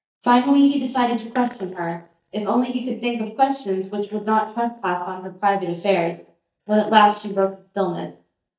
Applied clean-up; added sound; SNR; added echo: neural mask model DeepFilterNet 3.